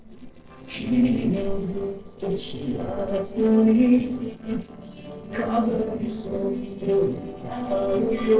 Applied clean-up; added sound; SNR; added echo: neural separator model SepFormer DNS4.